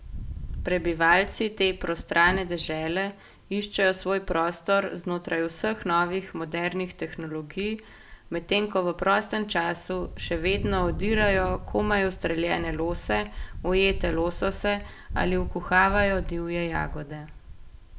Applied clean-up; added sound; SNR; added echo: none; Wind; 10 dB; none.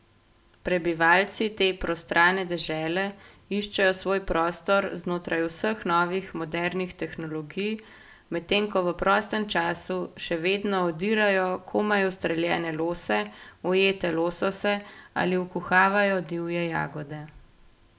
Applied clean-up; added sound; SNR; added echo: none; none; none; none.